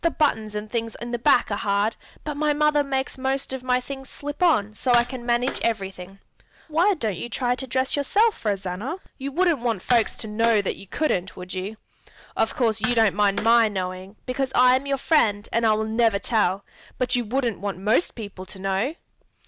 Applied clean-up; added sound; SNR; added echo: none; Tap; 12 dB; none.